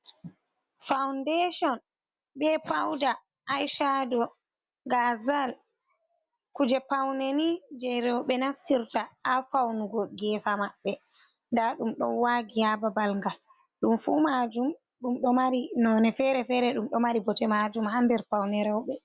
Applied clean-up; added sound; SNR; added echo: none; none; none; none.